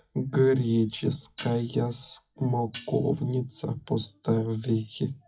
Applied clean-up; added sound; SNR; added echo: classical method WPE with log-MMSE.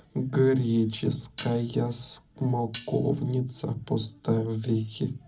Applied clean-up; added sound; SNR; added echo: none; Dishes, pots, and pans; 18 dB; reverberation time 0.4 s.